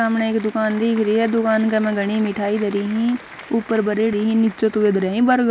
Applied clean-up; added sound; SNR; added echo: none; Applause; 20 dB; none.